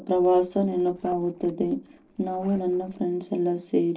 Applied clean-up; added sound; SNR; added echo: neural separator model SepFormer DNS4.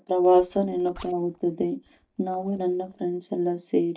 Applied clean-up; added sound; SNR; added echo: neural mask model DeepFilterNet 3.